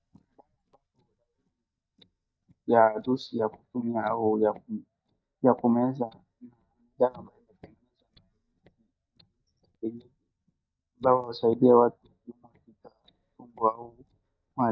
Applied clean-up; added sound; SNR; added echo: neural mask model DeepFilterNet 3.